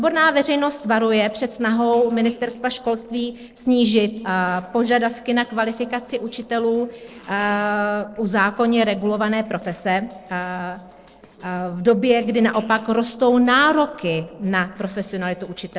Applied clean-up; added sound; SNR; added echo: neural separator model SepFormer DNS4.